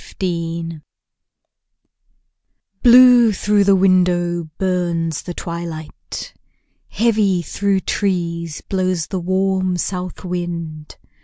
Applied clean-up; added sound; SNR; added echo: none; none; none; none.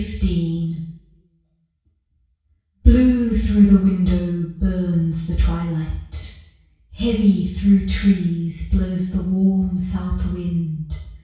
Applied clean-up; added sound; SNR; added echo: none; none; none; reverberation time 0.6 s.